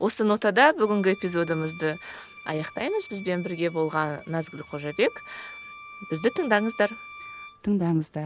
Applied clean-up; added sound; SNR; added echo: none; Bowed string instrument; 19 dB; none.